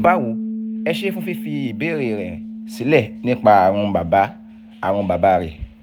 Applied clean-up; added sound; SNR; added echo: none; Piano; 10 dB; none.